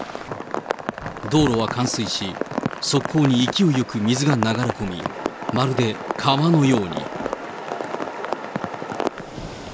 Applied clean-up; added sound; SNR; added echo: none; none; none; none.